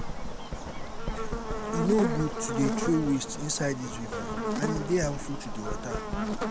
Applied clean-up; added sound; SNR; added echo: none; Buzz + Writing; 0 dB; none.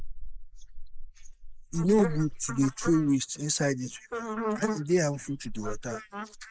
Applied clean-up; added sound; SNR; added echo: neural mask model Resemble Enhance denoiser.